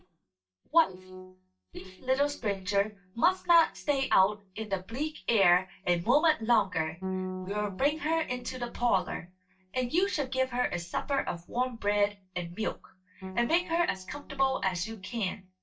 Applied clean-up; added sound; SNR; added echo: neural mask model DeepFilterNet 3.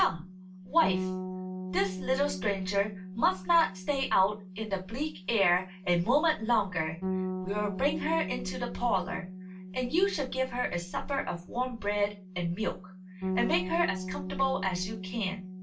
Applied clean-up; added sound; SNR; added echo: none; Bass guitar; 8 dB; reverberation time 0.2 s.